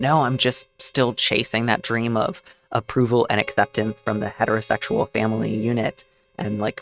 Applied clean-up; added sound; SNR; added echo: neural mask model RNNoise.